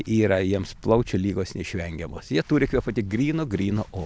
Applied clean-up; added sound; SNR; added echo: none; none; none; none.